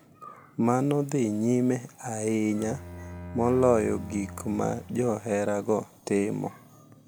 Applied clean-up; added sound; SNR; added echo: none; Bowed string instrument; 15 dB; none.